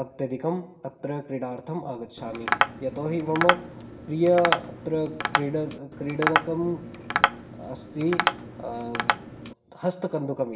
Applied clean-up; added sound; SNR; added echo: none; Tap; 0 dB; reverberation time 1.4 s.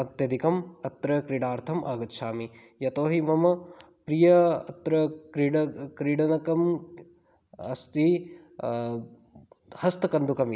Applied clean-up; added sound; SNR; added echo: none; none; none; none.